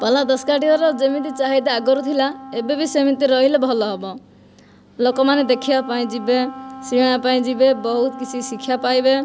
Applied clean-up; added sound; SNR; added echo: none; Wind instrument, woodwind instrument; 16 dB; none.